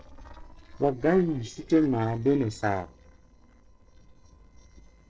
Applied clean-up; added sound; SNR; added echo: neural separator model SepFormer DNS4.